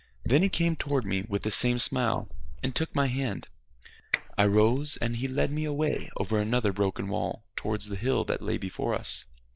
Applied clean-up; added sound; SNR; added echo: neural mask model Resemble Enhance denoiser.